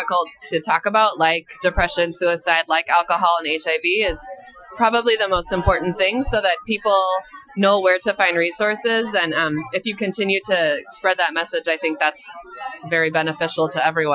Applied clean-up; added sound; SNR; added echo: classical method Wiener filter.